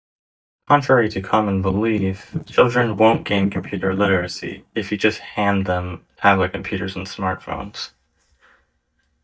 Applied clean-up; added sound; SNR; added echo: neural mask model DeepFilterNet 3.